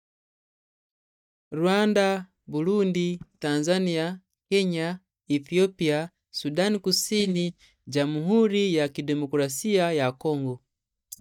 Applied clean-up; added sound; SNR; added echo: neural mask model DeepFilterNet 3.